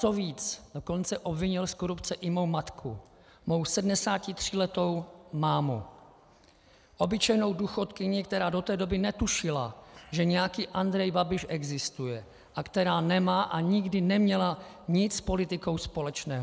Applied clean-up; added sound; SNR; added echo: none; none; none; none.